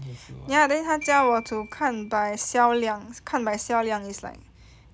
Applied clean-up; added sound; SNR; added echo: none; Glockenspiel; 19 dB; none.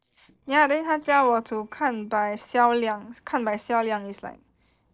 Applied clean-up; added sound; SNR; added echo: neural separator model SepFormer DNS4.